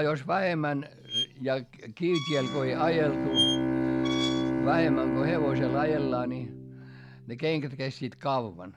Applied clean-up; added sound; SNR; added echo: none; Squeak + Bowed string instrument; 1 dB; none.